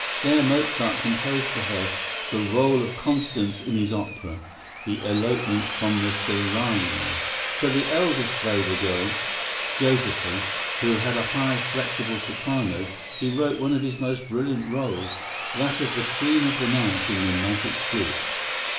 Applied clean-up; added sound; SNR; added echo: none; Sawing; 4 dB; reverberation time 0.7 s.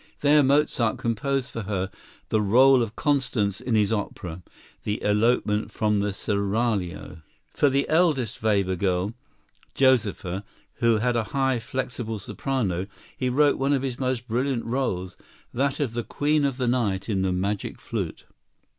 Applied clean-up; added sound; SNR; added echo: none; none; none; none.